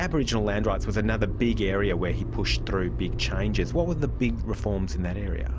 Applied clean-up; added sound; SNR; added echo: none; Motor vehicle (road); 2 dB; none.